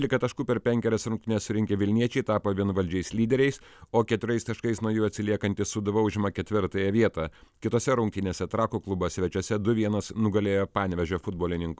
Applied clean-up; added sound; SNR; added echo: none; none; none; none.